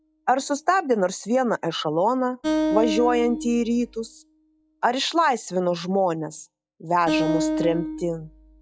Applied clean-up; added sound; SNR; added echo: classical method log-MMSE.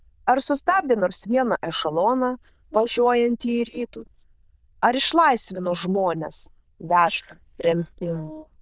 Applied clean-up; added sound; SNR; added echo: neural diffusion model UNIVERSE++.